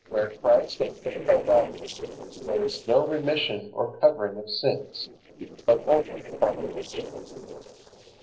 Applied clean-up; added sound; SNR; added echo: neural separator model SepFormer DNS4.